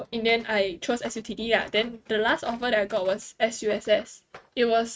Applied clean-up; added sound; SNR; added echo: neural mask model RNNoise.